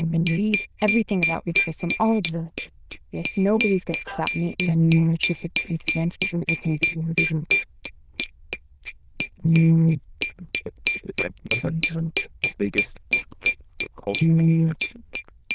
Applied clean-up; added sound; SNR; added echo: neural diffusion model UNIVERSE++.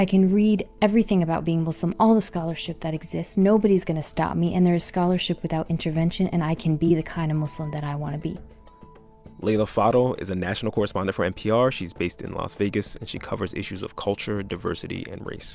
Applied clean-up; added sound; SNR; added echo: none; none; none; none.